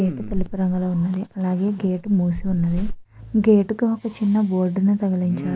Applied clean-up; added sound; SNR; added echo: none; Respiratory sounds; 11 dB; none.